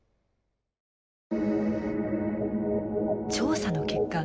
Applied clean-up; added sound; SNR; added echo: none; none; none; none.